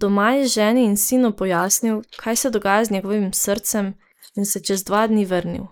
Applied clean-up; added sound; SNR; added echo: neural mask model Resemble Enhance denoiser.